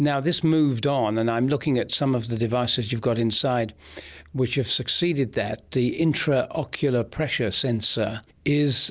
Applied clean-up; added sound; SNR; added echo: none; none; none; none.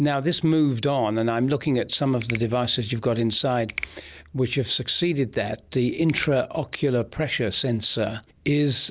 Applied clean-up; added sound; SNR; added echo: none; Finger snapping; 16 dB; none.